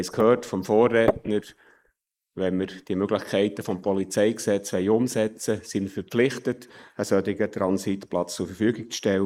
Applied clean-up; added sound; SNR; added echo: neural mask model Resemble Enhance denoiser.